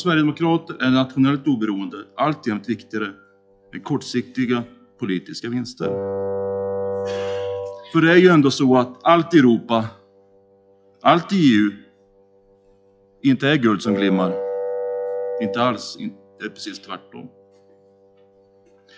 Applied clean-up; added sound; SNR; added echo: classical method log-MMSE.